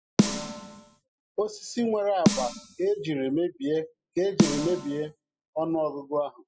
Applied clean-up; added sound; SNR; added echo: classical method spectral subtraction.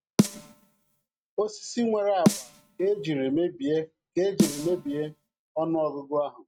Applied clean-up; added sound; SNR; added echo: neural mask model RNNoise.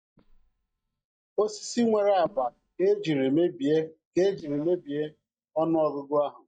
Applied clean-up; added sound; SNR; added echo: neural mask model DeepFilterNet 3.